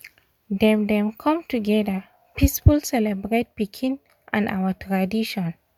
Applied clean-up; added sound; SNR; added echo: none; none; none; none.